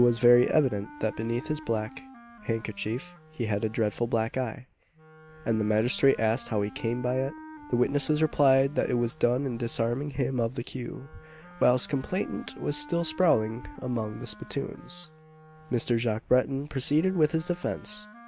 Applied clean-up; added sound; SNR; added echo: none; Wind instrument, woodwind instrument; 20 dB; none.